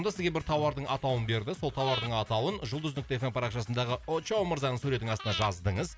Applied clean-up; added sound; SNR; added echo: none; Breathing; 12 dB; none.